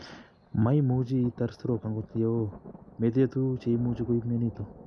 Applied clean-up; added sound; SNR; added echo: none; Thunder; 19 dB; none.